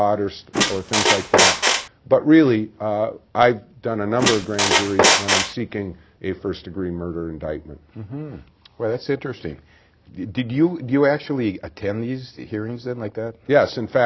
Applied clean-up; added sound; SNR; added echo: none; Squeak; -4 dB; none.